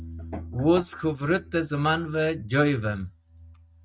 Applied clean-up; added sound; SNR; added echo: neural mask model RNNoise.